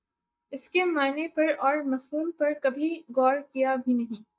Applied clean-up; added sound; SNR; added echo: neural mask model DeepFilterNet 3.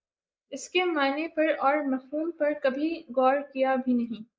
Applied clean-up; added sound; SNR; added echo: neural mask model Resemble Enhance denoiser.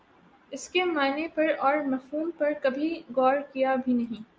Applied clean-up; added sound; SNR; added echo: none; none; none; none.